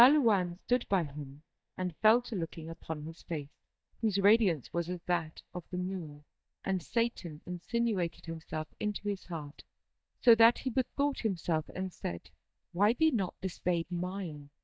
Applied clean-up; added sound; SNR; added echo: neural mask model DeepFilterNet 3.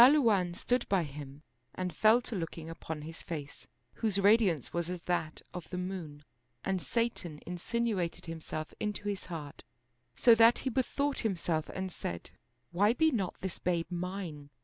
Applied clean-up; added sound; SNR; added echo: none; none; none; none.